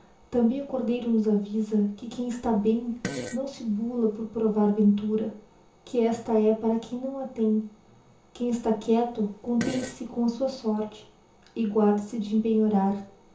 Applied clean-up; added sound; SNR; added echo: none; Fart; 13 dB; reverberation time 0.6 s.